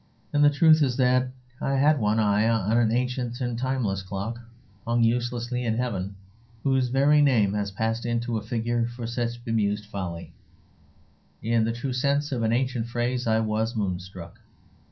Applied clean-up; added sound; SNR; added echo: none; none; none; reverberation time 0.3 s.